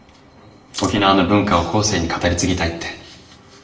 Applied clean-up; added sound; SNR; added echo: none; Scissors; 15 dB; reverberation time 0.7 s.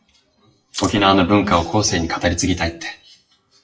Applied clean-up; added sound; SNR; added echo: classical method WPE with log-MMSE.